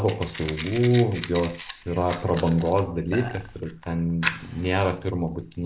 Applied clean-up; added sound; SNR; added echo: none; Burping, eructation + Fire; 12 dB; none.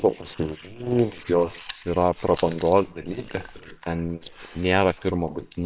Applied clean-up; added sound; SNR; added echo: neural separator model SepFormer WHAM!.